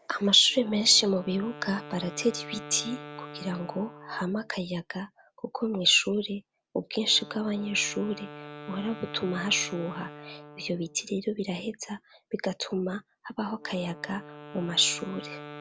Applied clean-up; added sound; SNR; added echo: none; Wind instrument, woodwind instrument; 16 dB; none.